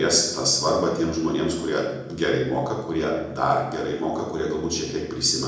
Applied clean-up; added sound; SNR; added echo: none; none; none; reverberation time 0.9 s.